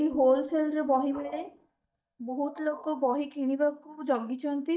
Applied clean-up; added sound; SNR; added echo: neural mask model DeepFilterNet 3.